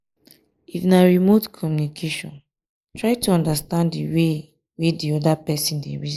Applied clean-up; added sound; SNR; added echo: neural mask model Resemble Enhance denoiser.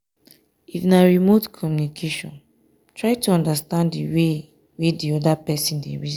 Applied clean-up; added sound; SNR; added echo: none; none; none; none.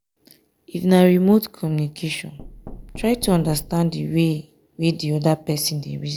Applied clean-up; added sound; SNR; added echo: none; Knock; 17 dB; none.